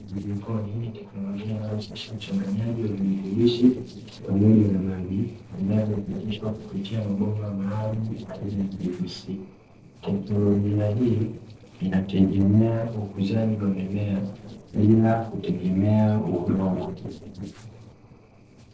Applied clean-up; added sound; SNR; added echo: neural separator model SepFormer DNS4.